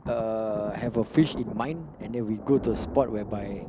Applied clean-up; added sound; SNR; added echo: none; Thunder; 10 dB; none.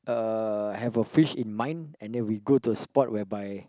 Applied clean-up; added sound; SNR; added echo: none; none; none; none.